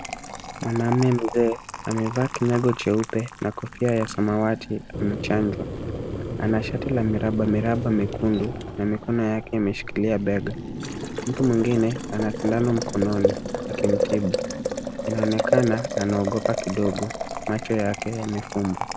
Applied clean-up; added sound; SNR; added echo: none; Boiling; 5 dB; none.